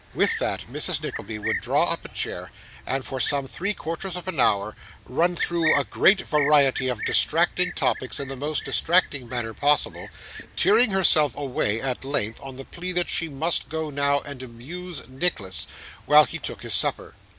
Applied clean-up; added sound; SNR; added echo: none; Cricket; 12 dB; none.